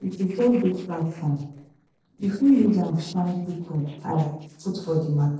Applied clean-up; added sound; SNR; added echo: neural separator model SepFormer DNS4.